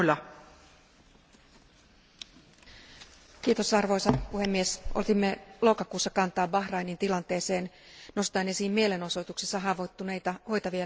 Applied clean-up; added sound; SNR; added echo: none; none; none; none.